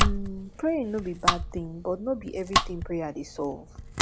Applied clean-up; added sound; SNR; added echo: none; Domestic sounds, home sounds; -3 dB; none.